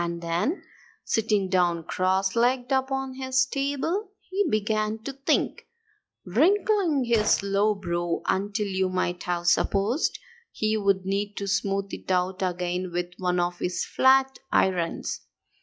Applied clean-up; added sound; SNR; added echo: classical method log-MMSE.